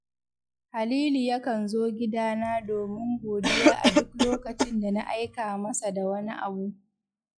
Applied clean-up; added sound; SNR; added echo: classical method log-MMSE.